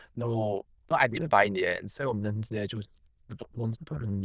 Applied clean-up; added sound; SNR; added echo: neural diffusion model UNIVERSE++.